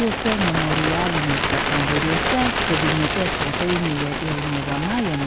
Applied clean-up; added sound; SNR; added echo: none; Bird; -1 dB; none.